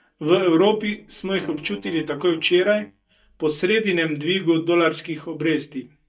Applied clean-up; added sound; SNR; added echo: neural mask model DeepFilterNet 3.